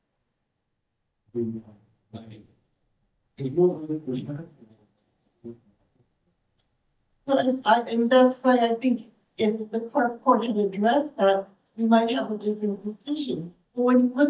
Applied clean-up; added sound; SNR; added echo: neural mask model DeepFilterNet 3.